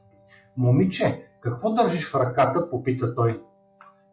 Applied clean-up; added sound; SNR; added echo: classical method log-MMSE.